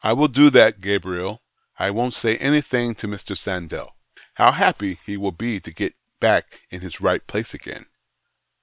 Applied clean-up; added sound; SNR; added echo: neural separator model SepFormer WHAM!.